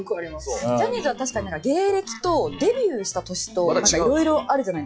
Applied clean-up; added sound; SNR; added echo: classical method log-MMSE.